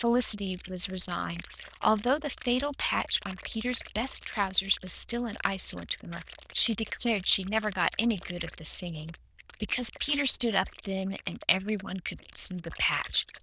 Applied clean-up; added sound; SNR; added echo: neural diffusion model UNIVERSE++.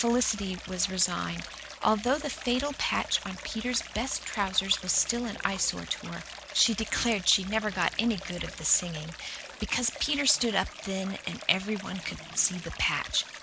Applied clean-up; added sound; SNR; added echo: none; Stream; 13 dB; none.